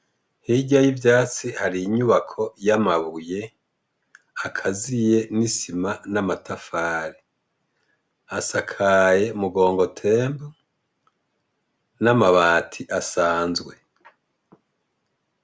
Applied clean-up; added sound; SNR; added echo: none; none; none; none.